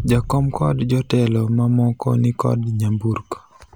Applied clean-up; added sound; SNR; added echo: none; Boom; 18 dB; none.